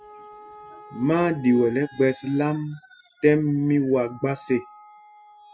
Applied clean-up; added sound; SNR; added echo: classical method spectral subtraction.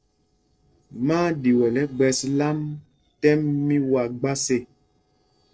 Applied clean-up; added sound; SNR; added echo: neural separator model SepFormer DNS4.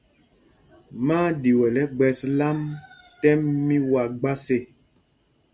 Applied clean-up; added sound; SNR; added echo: none; none; none; none.